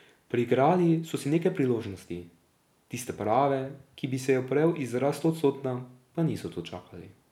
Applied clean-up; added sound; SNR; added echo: none; none; none; none.